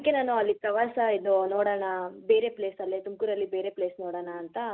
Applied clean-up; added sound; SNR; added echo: none; none; none; none.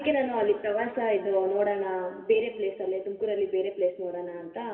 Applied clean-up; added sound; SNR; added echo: none; none; none; reverberation time 1.8 s.